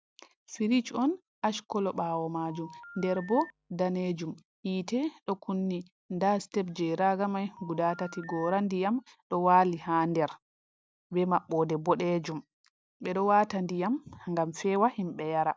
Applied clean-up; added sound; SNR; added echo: none; Telephone; 19 dB; none.